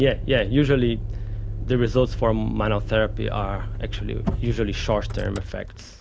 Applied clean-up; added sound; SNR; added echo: none; Motor vehicle (road); 4 dB; none.